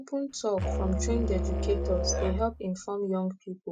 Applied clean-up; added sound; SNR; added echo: none; Musical instrument; -1 dB; none.